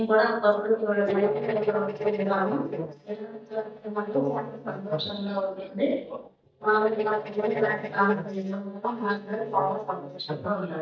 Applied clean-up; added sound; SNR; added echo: neural mask model DeepFilterNet 3.